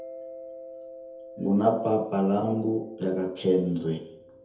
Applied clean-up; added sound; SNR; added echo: none; Mallet percussion; 17 dB; reverberation time 0.7 s.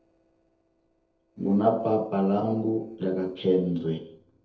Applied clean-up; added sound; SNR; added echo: neural separator model SepFormer DNS4.